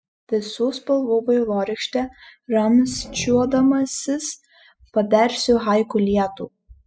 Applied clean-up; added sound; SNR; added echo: classical method spectral subtraction.